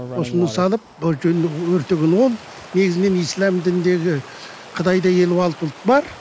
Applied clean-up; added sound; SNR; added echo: none; Stream; 17 dB; none.